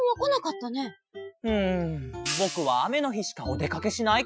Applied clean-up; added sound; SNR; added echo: classical method Wiener filter.